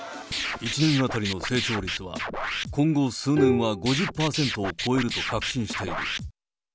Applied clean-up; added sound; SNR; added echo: none; Scratching (performance technique) + Bowed string instrument; 3 dB; none.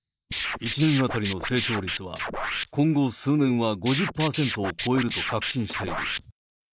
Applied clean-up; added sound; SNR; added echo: neural mask model Resemble Enhance denoiser.